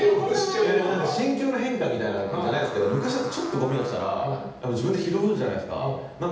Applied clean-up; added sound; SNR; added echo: none; Fart; 16 dB; reverberation time 0.8 s.